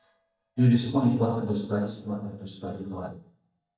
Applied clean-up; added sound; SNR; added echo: neural mask model DeepFilterNet 3.